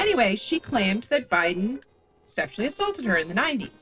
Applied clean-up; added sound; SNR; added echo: neural separator model SepFormer DNS4.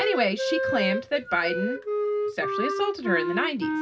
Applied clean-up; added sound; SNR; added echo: none; Wind instrument, woodwind instrument; 0 dB; reverberation time 0.4 s.